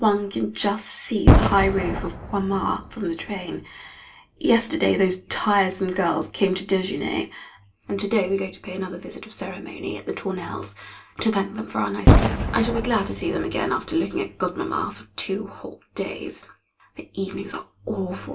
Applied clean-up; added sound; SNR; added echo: none; Boom; -2 dB; reverberation time 0.2 s.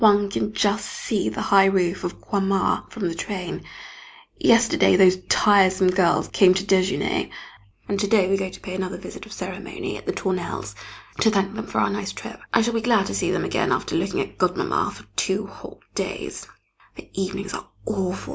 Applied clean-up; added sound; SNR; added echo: none; none; none; none.